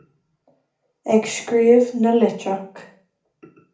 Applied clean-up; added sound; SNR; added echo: none; none; none; reverberation time 0.4 s.